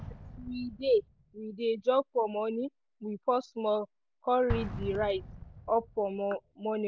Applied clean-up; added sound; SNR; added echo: none; Explosion; 13 dB; none.